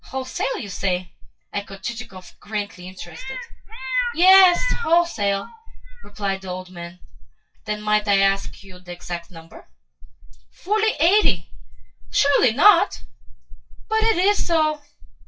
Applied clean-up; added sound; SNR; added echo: classical method WPE with log-MMSE.